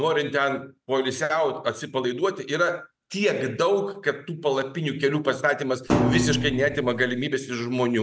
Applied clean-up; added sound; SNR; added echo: none; Thump, thud; 0 dB; none.